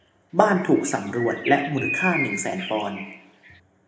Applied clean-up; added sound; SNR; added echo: none; Bird; 8 dB; reverberation time 0.8 s.